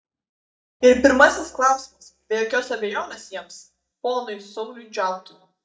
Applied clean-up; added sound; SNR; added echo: neural mask model DeepFilterNet 3.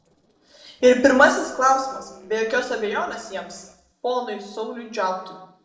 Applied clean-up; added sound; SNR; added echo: neural separator model SepFormer DNS4.